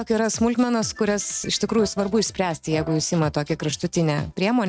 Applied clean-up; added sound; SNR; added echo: neural mask model RNNoise.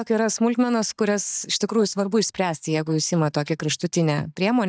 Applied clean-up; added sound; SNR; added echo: neural mask model DeepFilterNet 3.